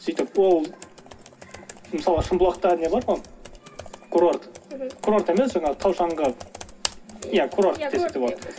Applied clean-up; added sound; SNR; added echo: none; Computer keyboard; 15 dB; reverberation time 0.2 s.